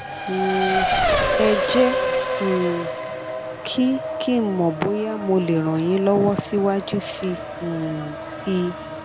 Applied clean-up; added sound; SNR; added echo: none; Race car, auto racing; 3 dB; none.